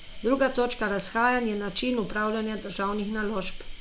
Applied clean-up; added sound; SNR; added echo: none; Cricket; 8 dB; none.